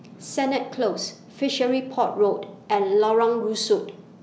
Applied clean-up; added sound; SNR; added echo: none; none; none; none.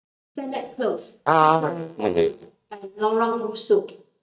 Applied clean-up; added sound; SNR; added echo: neural mask model DeepFilterNet 3.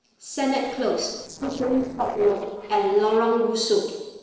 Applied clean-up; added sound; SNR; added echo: neural separator model SepFormer DNS4.